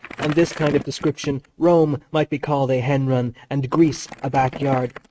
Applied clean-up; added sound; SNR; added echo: neural mask model RNNoise.